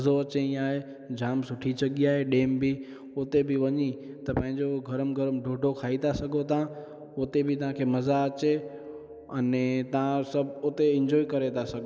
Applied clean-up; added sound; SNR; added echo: none; none; none; none.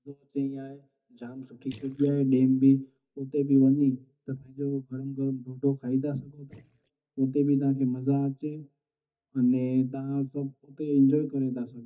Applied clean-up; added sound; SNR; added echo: neural mask model DeepFilterNet 3.